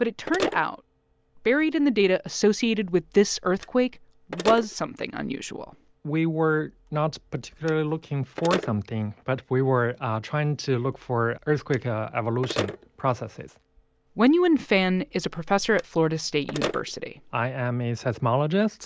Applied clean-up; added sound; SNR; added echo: none; Telephone; 14 dB; none.